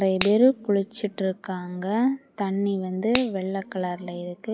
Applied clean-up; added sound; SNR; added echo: none; Finger snapping; 13 dB; none.